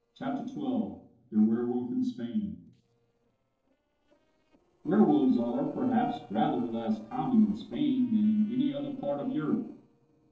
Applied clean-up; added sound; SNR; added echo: neural separator model SepFormer DNS4.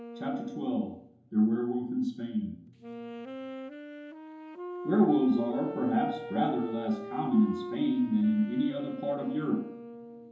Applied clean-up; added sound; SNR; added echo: none; Wind instrument, woodwind instrument; 12 dB; reverberation time 2.8 s.